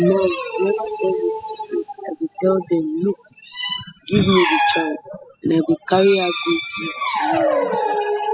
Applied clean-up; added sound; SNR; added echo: classical method spectral subtraction.